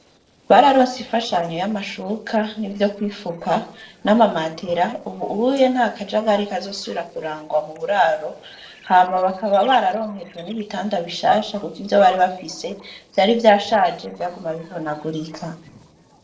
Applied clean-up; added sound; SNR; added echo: neural separator model SepFormer DNS4.